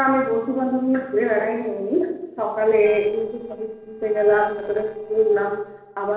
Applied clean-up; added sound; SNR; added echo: neural separator model SepFormer DNS4.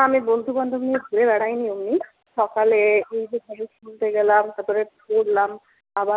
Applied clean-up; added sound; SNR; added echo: none; none; none; none.